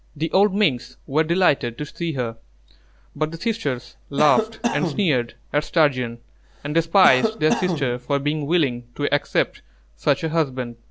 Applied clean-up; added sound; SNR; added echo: none; Cough; 6 dB; none.